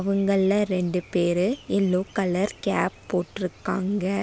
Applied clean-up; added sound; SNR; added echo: none; none; none; none.